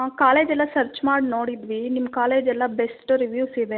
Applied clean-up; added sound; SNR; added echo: none; none; none; none.